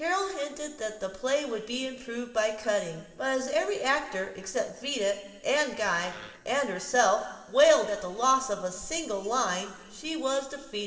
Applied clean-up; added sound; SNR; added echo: neural separator model SepFormer DNS4.